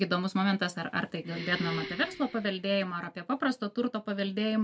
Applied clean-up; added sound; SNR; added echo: none; Breathing; 12 dB; none.